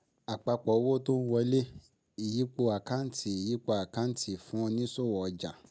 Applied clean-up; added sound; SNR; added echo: none; none; none; none.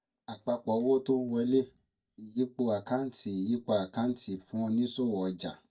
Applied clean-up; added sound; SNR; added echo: neural mask model DeepFilterNet 3.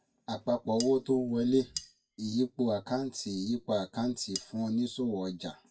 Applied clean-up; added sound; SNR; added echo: classical method WPE with log-MMSE.